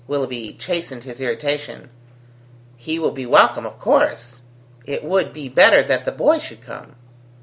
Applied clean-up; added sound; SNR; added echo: none; none; none; none.